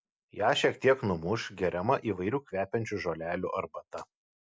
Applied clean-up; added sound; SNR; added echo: none; none; none; none.